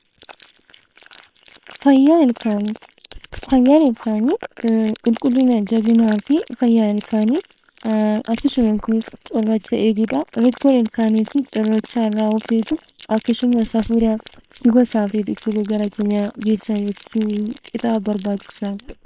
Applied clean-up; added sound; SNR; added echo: neural separator model SepFormer WHAM!.